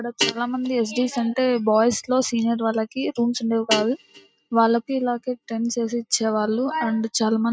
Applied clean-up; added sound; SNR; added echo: neural mask model RNNoise.